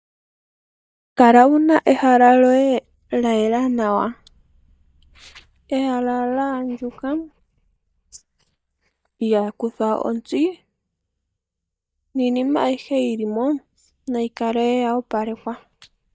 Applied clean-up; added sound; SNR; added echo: neural mask model DeepFilterNet 3.